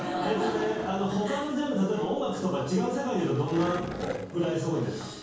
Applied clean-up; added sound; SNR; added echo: none; Skateboard; 13 dB; reverberation time 0.6 s.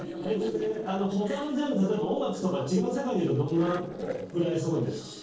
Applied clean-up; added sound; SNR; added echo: neural separator model SepFormer DNS4.